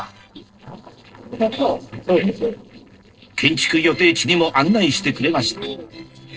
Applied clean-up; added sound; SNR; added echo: neural separator model SepFormer DNS4.